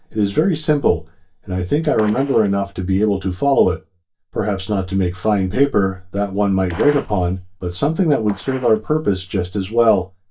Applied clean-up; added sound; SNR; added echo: neural mask model DeepFilterNet 3.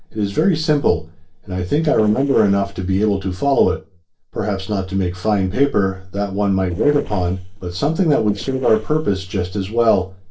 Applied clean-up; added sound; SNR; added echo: neural separator model SepFormer DNS4.